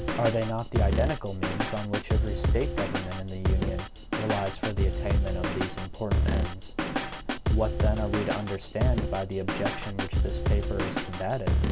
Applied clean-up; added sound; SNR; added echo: none; Drum kit; -3 dB; none.